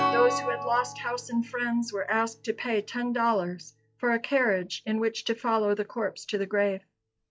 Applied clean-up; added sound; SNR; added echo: classical method log-MMSE.